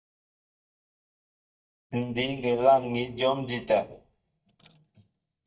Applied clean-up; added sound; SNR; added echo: neural mask model DeepFilterNet 3.